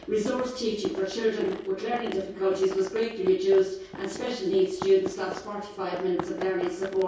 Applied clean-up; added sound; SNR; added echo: none; Run; 14 dB; reverberation time 0.6 s.